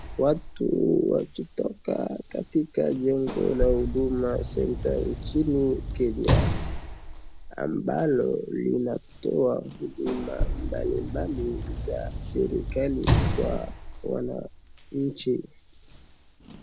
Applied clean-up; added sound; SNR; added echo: none; Sliding door / Slam; 4 dB; none.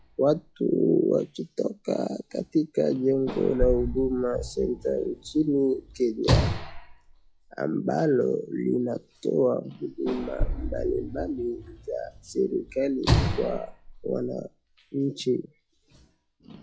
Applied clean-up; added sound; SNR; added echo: classical method log-MMSE.